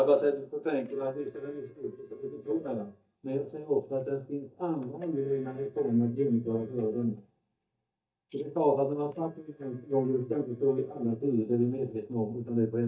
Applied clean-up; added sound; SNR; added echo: neural mask model DeepFilterNet 3.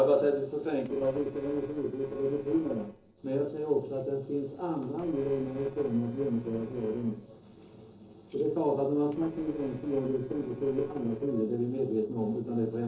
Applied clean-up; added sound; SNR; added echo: neural separator model SepFormer DNS4.